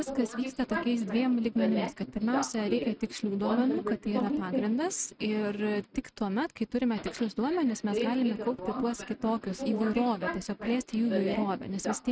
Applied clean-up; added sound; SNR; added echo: neural mask model RNNoise.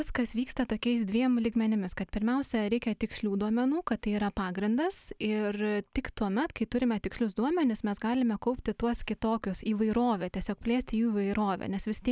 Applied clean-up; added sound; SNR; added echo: none; none; none; none.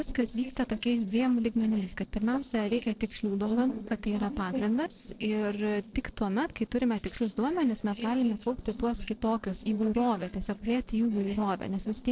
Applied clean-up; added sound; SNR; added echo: neural separator model SepFormer DNS4.